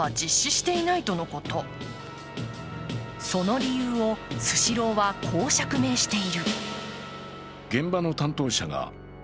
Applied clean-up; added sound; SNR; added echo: none; Organ; 16 dB; none.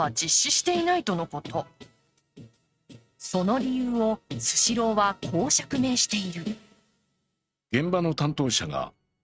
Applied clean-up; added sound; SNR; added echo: neural mask model RNNoise.